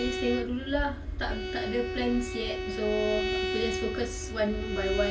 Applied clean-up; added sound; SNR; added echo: none; Bowed string instrument; 4 dB; reverberation time 0.2 s.